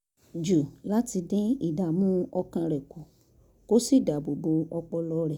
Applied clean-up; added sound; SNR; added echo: none; none; none; none.